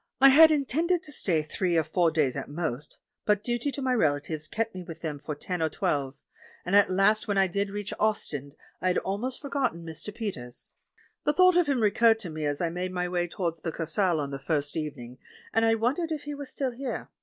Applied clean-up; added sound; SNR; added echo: none; none; none; none.